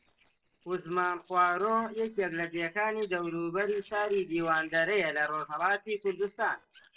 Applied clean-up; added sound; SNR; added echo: neural separator model SepFormer DNS4.